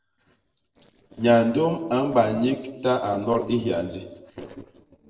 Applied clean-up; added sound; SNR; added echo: neural separator model SepFormer DNS4.